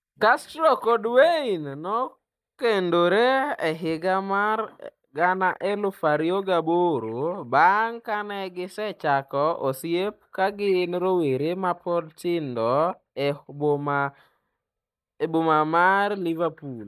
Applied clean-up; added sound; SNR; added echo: neural mask model DeepFilterNet 3.